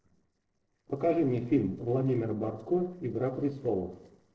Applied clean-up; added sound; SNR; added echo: neural separator model SepFormer DNS4.